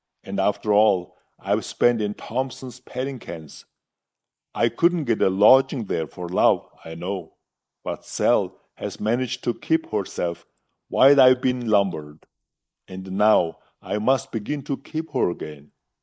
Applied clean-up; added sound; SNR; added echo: neural mask model Resemble Enhance denoiser.